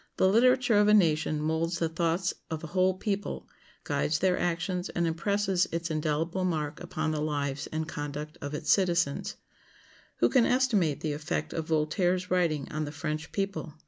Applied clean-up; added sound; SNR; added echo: none; none; none; none.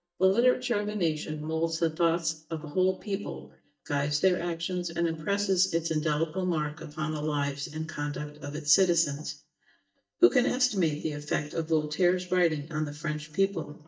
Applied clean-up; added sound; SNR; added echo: neural mask model DeepFilterNet 3.